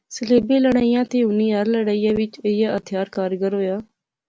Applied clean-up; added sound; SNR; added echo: none; none; none; none.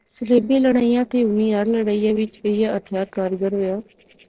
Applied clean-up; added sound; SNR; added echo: neural separator model SepFormer DNS4.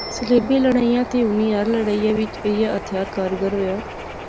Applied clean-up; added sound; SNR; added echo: none; Bicycle bell + Bird; 11 dB; none.